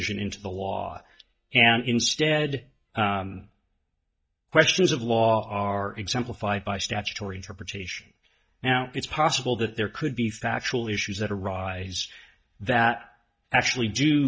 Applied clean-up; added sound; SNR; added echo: neural mask model DeepFilterNet 3.